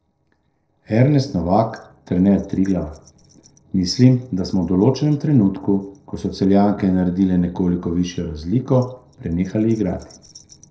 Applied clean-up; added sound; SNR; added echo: neural separator model SepFormer DNS4.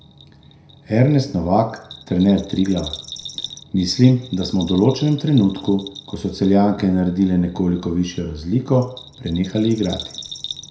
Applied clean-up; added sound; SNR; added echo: none; Bell; 18 dB; reverberation time 0.5 s.